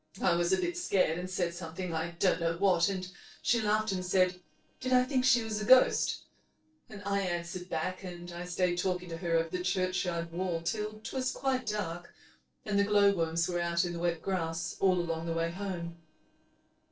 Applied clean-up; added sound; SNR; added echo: neural separator model SepFormer DNS4.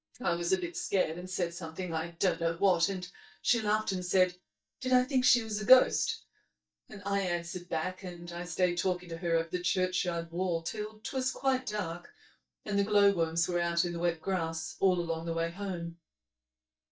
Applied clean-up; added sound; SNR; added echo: neural mask model DeepFilterNet 3.